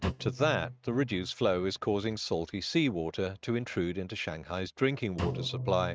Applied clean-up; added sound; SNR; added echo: neural mask model RNNoise.